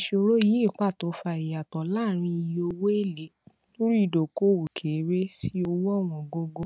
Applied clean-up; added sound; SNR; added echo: none; none; none; none.